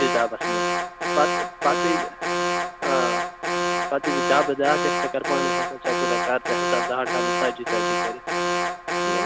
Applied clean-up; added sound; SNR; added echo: none; Alarm; -2 dB; none.